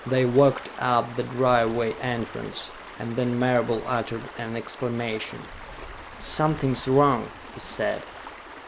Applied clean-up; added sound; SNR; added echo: none; Stream; 15 dB; none.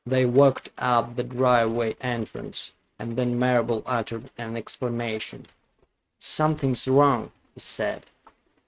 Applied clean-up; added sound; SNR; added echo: neural mask model RNNoise.